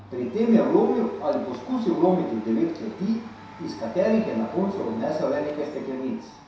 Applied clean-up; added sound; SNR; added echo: none; Domestic sounds, home sounds; 19 dB; reverberation time 0.7 s.